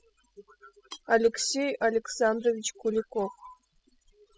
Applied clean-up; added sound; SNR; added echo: classical method spectral subtraction.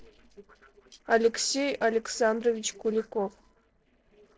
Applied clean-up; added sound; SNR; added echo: neural separator model SepFormer DNS4.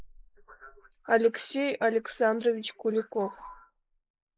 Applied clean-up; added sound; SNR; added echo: neural mask model Resemble Enhance denoiser.